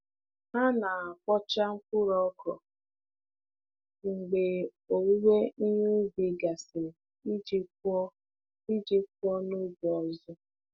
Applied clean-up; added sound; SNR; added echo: none; none; none; none.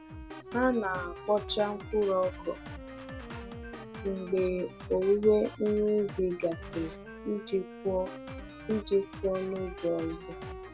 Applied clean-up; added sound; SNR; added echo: none; Wind instrument, woodwind instrument + Drum kit; 12 dB; none.